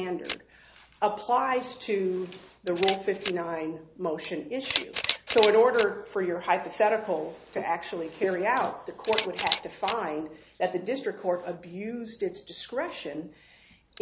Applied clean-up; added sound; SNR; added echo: none; Camera; 11 dB; none.